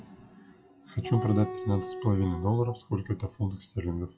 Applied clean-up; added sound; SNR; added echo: classical method WPE with log-MMSE.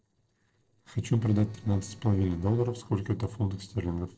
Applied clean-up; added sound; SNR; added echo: neural separator model SepFormer DNS4.